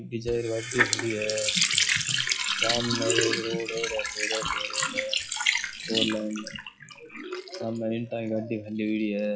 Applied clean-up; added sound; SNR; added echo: classical method WPE with log-MMSE.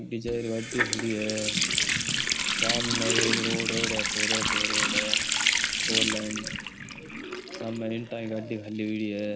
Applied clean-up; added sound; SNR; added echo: none; Water tap, faucet; -4 dB; reverberation time 1.6 s.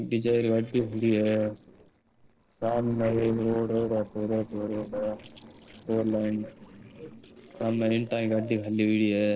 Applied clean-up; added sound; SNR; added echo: neural separator model SepFormer DNS4.